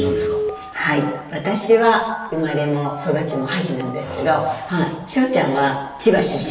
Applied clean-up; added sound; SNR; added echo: none; Telephone; 11 dB; reverberation time 1.0 s.